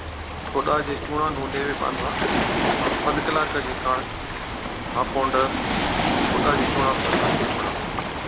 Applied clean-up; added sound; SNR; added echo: none; Waves, surf; -2 dB; none.